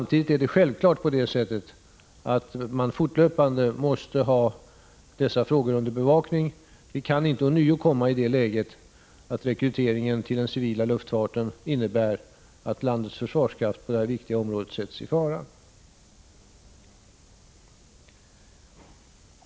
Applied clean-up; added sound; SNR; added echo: none; none; none; none.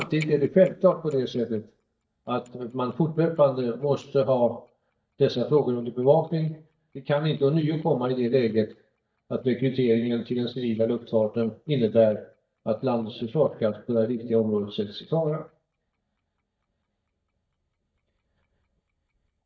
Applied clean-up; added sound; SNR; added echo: neural mask model DeepFilterNet 3.